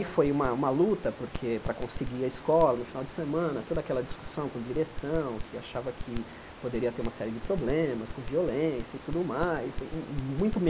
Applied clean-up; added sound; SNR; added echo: none; Crackle; 9 dB; none.